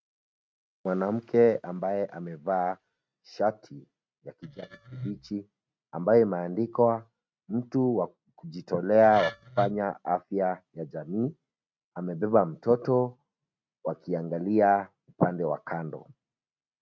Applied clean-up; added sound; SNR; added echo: neural mask model RNNoise.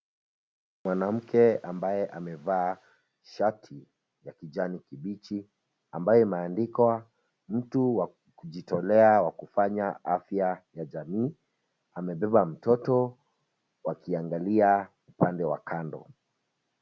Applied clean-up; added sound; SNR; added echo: none; none; none; none.